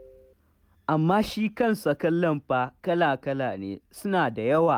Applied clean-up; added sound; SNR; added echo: none; none; none; none.